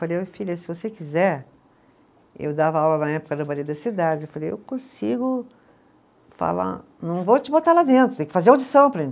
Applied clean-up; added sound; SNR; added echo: none; none; none; none.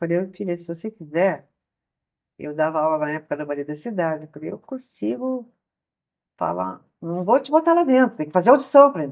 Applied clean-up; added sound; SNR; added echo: neural mask model DeepFilterNet 3.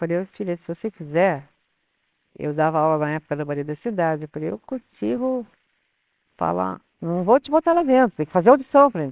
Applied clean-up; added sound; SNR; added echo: neural separator model SepFormer WHAMR!.